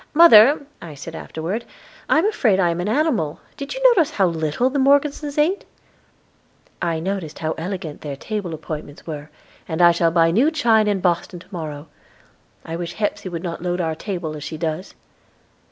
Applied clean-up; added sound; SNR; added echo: none; none; none; none.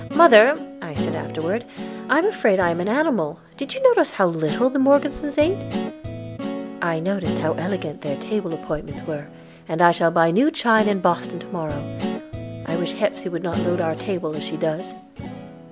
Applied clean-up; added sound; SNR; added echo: none; Guitar; 10 dB; none.